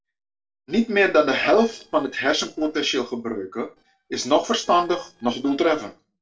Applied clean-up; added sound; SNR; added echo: neural separator model SepFormer DNS4.